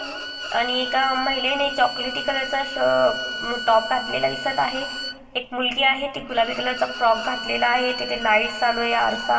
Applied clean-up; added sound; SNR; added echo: none; Bowed string instrument; 9 dB; reverberation time 2.9 s.